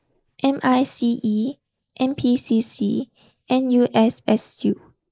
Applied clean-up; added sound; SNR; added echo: neural mask model Resemble Enhance denoiser.